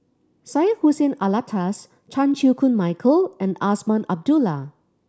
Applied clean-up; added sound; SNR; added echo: none; none; none; none.